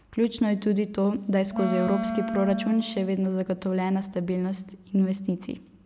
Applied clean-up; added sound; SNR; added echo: none; Wind instrument, woodwind instrument; 6 dB; none.